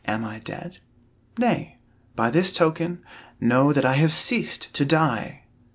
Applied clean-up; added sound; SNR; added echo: none; none; none; none.